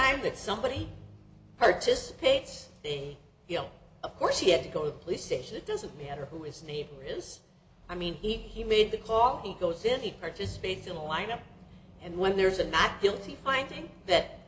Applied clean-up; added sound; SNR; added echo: none; Bowed string instrument; 19 dB; none.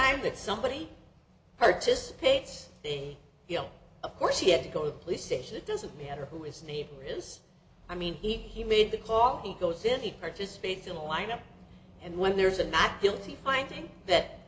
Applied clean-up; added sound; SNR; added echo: none; none; none; none.